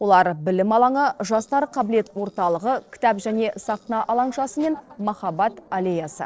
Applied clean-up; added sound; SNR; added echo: neural separator model SepFormer DNS4.